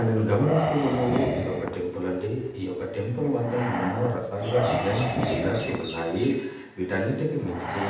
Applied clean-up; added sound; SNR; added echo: none; Breathing; 5 dB; reverberation time 0.9 s.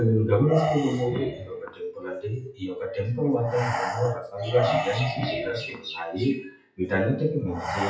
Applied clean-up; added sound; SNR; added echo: classical method WPE with log-MMSE.